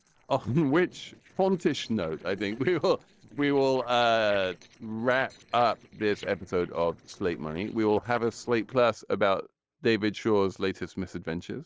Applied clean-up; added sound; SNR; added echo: neural separator model SepFormer DNS4.